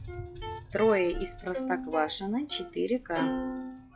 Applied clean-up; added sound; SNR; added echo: classical method log-MMSE.